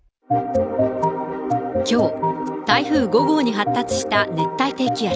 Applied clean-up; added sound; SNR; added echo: none; none; none; none.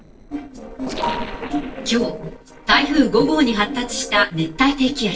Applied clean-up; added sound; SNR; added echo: neural separator model SepFormer DNS4.